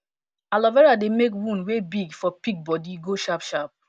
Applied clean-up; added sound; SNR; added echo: none; none; none; none.